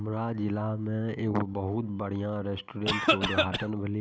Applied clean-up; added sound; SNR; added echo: none; Cough; -4 dB; none.